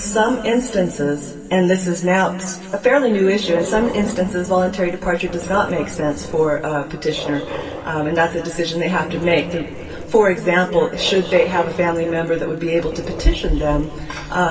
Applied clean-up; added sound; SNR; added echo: none; Dog; 13 dB; reverberation time 2.4 s.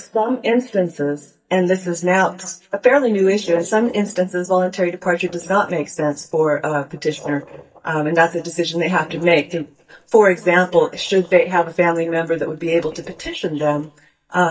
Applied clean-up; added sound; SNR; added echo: neural mask model DeepFilterNet 3.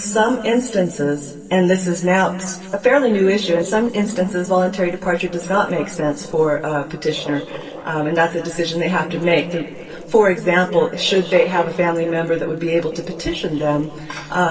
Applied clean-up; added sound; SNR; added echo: neural separator model SepFormer DNS4.